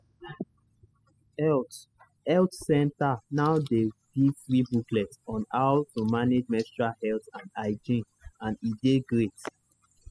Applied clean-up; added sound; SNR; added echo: classical method spectral subtraction.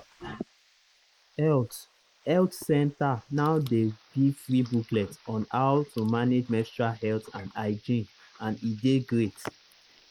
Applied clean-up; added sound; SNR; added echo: neural mask model Resemble Enhance denoiser.